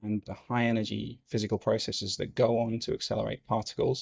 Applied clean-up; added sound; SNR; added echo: neural mask model DeepFilterNet 3.